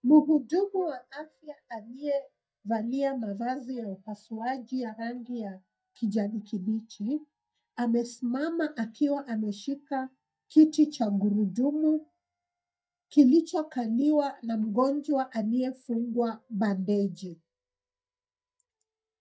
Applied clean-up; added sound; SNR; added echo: neural mask model DeepFilterNet 3.